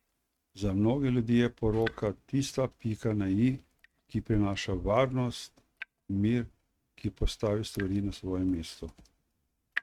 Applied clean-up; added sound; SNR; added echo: neural mask model RNNoise.